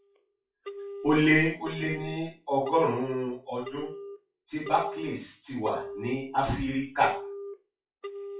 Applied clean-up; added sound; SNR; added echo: classical method WPE with log-MMSE.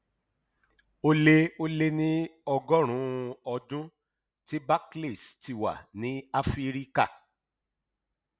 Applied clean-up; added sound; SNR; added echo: none; none; none; none.